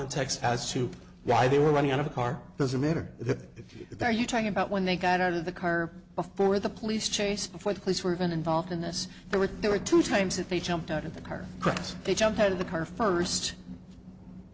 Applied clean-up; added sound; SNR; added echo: none; none; none; none.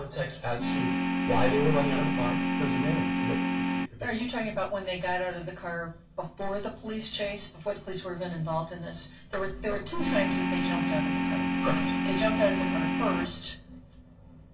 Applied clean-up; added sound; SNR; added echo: none; Organ; -4 dB; reverberation time 0.2 s.